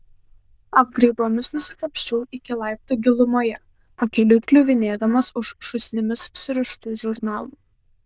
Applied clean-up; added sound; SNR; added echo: neural diffusion model UNIVERSE++.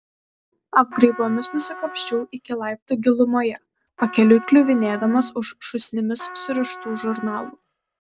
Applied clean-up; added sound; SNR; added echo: none; Trumpet + Brass instrument; 15 dB; none.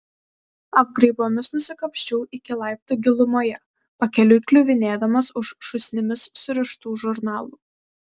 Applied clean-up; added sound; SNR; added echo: none; none; none; none.